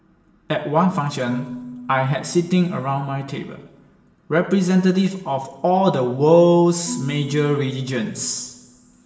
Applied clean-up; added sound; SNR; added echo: none; Marimba, xylophone / Wood; 18 dB; reverberation time 1.1 s.